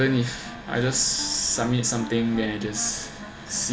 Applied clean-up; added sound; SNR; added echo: none; Bell / Train + Wind instrument, woodwind instrument; 17 dB; none.